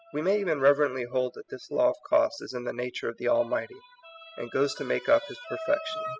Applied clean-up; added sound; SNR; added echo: classical method spectral subtraction.